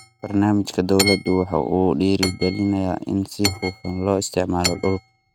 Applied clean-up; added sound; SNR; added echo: neural mask model RNNoise.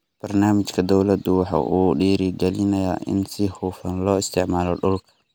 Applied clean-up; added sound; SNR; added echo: none; none; none; none.